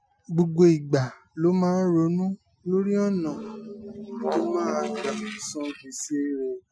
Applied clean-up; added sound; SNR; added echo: classical method Wiener filter.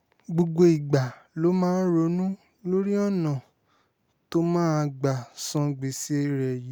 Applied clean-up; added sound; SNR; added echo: none; none; none; none.